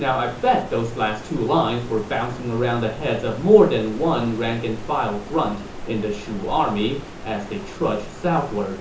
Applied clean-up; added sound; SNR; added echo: none; Stream; 13 dB; reverberation time 0.6 s.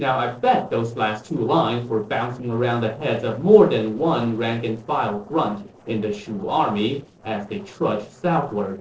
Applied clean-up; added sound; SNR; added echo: neural separator model SepFormer DNS4.